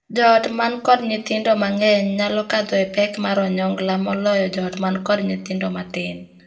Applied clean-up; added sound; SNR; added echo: none; none; none; reverberation time 0.5 s.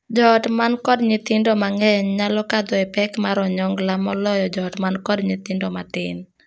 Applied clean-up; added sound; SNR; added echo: none; none; none; none.